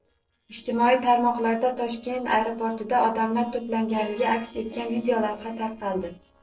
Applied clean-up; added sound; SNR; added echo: neural separator model SepFormer DNS4.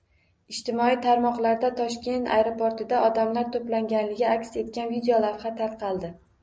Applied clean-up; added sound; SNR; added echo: none; none; none; none.